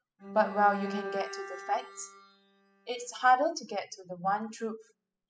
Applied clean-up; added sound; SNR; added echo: classical method spectral subtraction.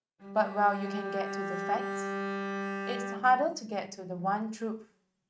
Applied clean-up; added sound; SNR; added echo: neural mask model RNNoise.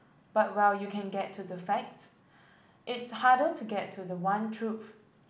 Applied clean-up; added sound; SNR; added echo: none; none; none; none.